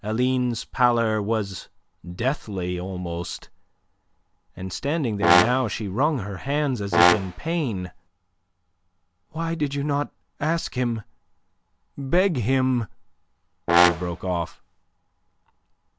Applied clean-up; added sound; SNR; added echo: none; Brass instrument; -3 dB; none.